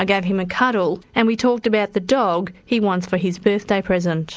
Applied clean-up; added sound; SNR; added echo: none; none; none; none.